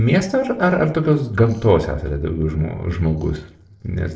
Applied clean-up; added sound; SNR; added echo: neural separator model SepFormer DNS4.